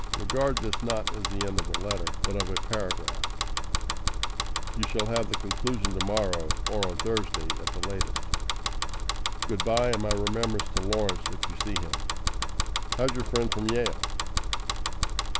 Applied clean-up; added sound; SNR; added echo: none; Bicycle; -4 dB; none.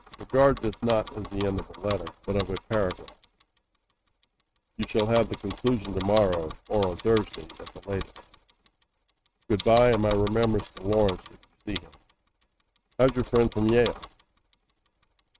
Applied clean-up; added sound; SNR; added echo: neural mask model RNNoise.